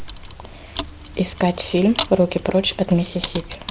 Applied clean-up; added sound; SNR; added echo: none; Mechanisms; 12 dB; none.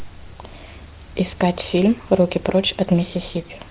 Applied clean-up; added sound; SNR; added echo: none; none; none; none.